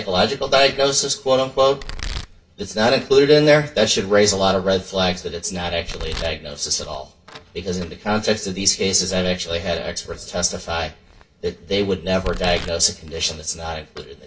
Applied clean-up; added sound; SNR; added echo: none; Domestic sounds, home sounds; 17 dB; reverberation time 0.1 s.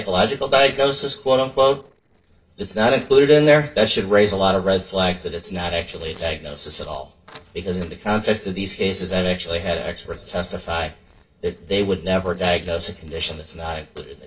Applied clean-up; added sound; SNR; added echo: neural separator model SepFormer DNS4.